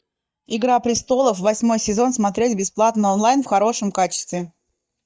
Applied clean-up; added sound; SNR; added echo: neural mask model DeepFilterNet 3.